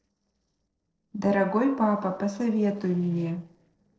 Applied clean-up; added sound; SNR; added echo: neural separator model SepFormer DNS4.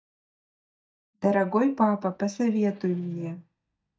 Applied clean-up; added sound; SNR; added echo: neural mask model DeepFilterNet 3.